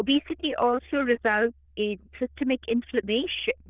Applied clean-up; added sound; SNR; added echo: neural diffusion model UNIVERSE++.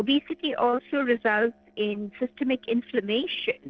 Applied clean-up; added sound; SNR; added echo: neural separator model SepFormer DNS4.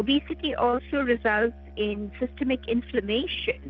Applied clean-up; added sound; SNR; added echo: none; Musical instrument; 17 dB; none.